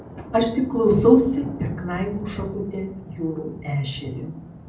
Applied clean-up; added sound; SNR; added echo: none; Thunder; 10 dB; reverberation time 0.6 s.